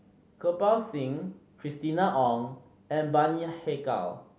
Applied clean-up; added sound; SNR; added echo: none; none; none; none.